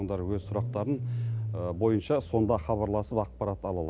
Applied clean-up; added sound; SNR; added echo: none; Engine starting / Car; 7 dB; none.